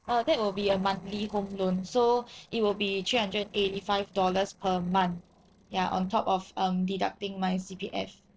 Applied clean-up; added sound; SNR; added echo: neural separator model SepFormer DNS4.